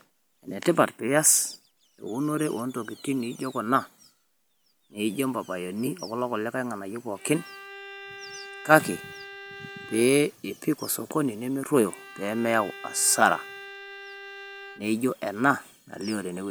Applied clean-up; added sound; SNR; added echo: none; Bowed string instrument; 15 dB; none.